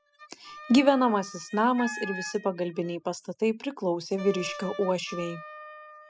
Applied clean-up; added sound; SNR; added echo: classical method spectral subtraction.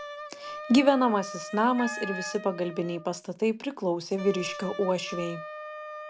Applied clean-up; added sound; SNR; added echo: none; Wind instrument, woodwind instrument + Wind instrument, woodwind instrument; 12 dB; none.